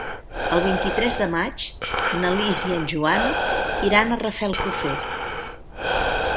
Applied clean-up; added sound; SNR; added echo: none; Breathing; 1 dB; none.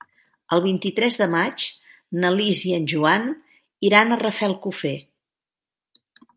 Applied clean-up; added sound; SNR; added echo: none; none; none; none.